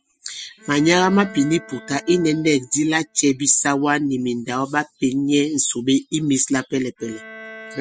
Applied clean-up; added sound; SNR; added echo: classical method spectral subtraction.